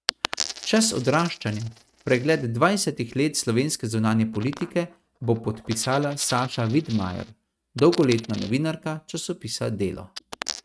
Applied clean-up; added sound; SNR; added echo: neural mask model RNNoise.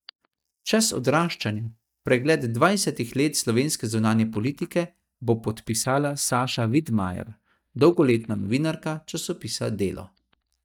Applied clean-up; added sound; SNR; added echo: neural mask model DeepFilterNet 3.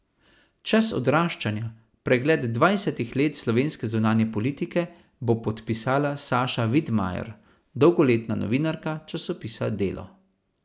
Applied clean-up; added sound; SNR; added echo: none; none; none; none.